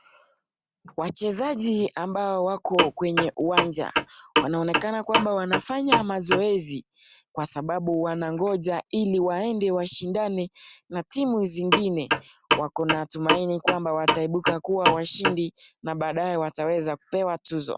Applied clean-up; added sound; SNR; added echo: none; Clock; 0 dB; none.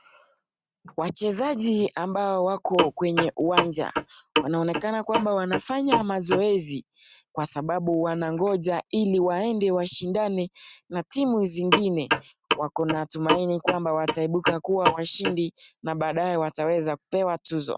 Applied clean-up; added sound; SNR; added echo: neural mask model RNNoise.